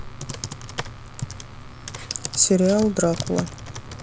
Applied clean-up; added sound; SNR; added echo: none; Computer keyboard; 9 dB; none.